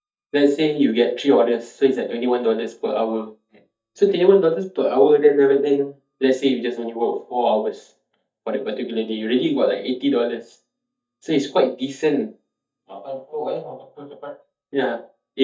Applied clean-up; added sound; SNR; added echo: neural mask model DeepFilterNet 3.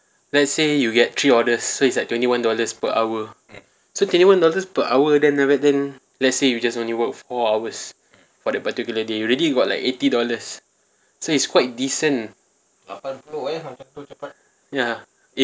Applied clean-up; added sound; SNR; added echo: none; none; none; none.